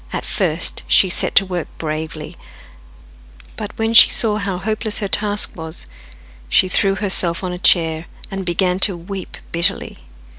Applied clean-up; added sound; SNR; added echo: none; none; none; none.